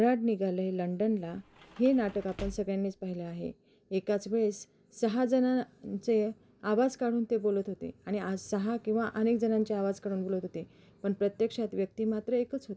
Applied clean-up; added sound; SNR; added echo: none; Sliding door / Slam; 18 dB; none.